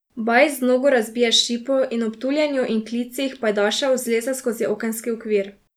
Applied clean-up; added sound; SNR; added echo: none; none; none; none.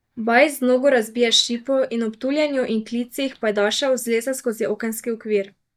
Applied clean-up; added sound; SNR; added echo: neural mask model DeepFilterNet 3.